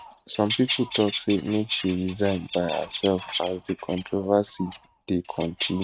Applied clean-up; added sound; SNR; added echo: neural mask model RNNoise.